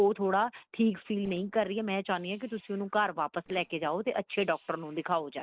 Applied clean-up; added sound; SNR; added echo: neural separator model SepFormer DNS4.